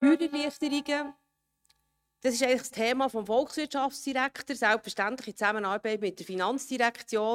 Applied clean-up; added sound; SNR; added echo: neural mask model RNNoise.